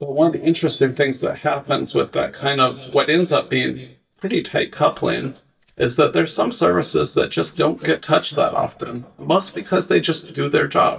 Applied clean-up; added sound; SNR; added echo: neural mask model DeepFilterNet 3.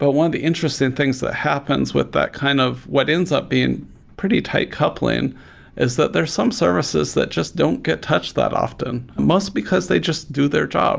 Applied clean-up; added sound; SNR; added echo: none; none; none; none.